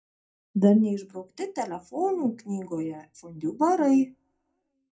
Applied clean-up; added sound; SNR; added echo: none; none; none; reverberation time 0.2 s.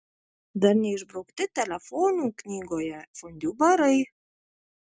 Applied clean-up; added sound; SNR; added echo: none; none; none; none.